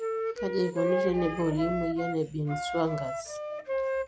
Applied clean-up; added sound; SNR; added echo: none; Wind instrument, woodwind instrument; 2 dB; none.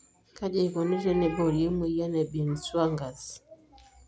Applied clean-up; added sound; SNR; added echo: none; none; none; none.